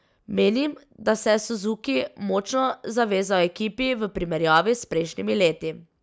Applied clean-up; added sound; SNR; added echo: none; none; none; none.